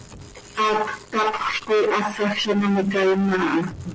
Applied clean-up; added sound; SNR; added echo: none; none; none; none.